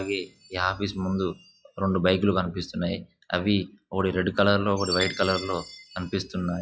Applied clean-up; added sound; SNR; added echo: classical method log-MMSE.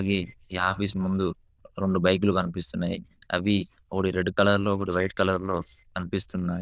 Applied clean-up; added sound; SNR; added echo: neural diffusion model UNIVERSE++.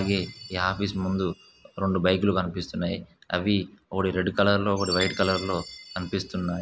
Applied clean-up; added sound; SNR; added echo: none; Chime; 15 dB; none.